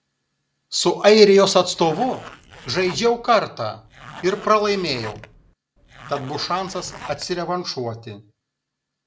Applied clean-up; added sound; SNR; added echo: none; Zipper (clothing); 19 dB; none.